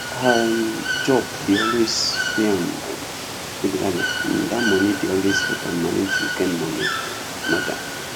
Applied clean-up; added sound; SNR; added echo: none; Water / Bird; 3 dB; none.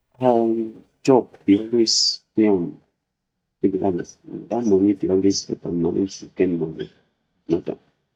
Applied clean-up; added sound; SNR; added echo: neural mask model DeepFilterNet 3.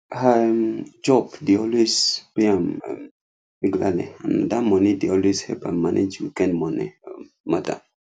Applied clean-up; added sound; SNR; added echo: none; none; none; none.